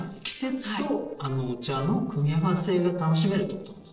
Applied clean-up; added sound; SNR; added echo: neural separator model SepFormer DNS4.